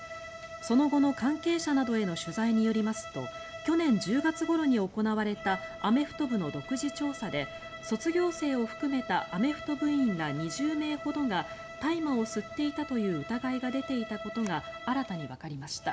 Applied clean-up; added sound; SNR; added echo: none; Bowed string instrument; 13 dB; none.